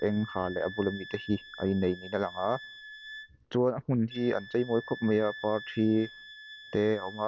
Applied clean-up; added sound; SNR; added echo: none; Wind instrument, woodwind instrument; 16 dB; none.